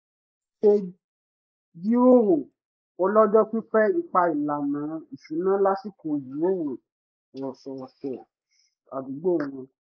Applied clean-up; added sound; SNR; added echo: neural mask model Resemble Enhance denoiser.